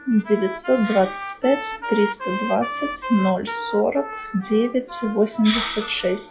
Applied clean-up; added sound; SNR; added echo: classical method log-MMSE.